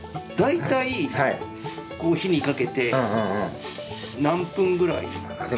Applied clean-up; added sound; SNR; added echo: none; none; none; none.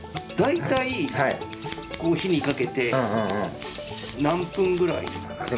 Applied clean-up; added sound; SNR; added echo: none; Scissors; 6 dB; none.